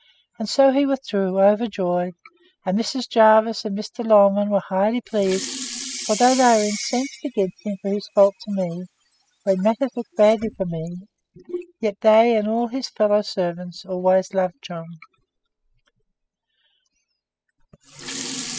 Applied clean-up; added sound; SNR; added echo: classical method spectral subtraction.